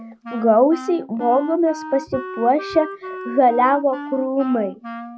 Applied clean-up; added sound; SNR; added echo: none; Wind instrument, woodwind instrument; 13 dB; none.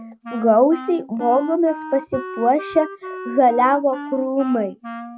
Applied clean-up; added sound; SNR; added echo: neural mask model RNNoise.